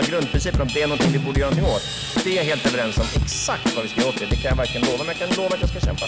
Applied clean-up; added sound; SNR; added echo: none; Drum / Drum kit; -2 dB; none.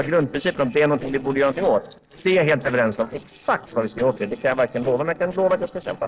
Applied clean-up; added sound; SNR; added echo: neural separator model SepFormer DNS4.